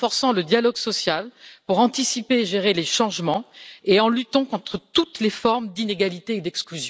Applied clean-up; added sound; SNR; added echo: none; none; none; none.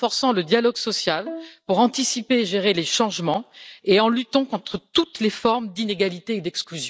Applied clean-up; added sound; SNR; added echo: neural mask model DeepFilterNet 3.